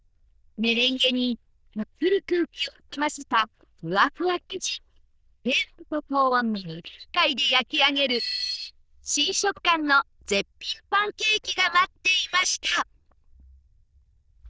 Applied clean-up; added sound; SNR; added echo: neural diffusion model UNIVERSE++.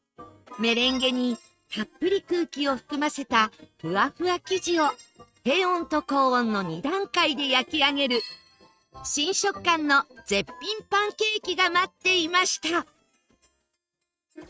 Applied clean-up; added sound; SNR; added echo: neural mask model RNNoise.